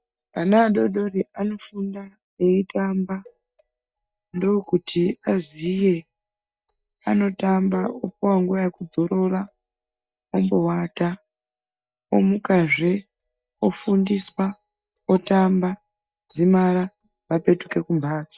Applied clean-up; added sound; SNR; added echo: neural mask model DeepFilterNet 3.